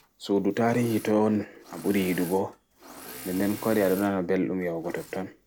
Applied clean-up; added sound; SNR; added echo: none; Engine / Mechanisms; 18 dB; none.